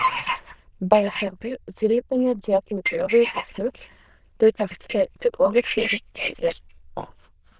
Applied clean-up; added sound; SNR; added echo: neural diffusion model UNIVERSE++.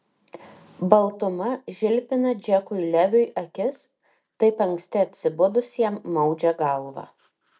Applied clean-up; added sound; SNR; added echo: none; none; none; none.